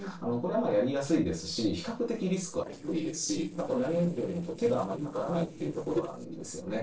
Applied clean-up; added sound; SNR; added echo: neural separator model SepFormer DNS4.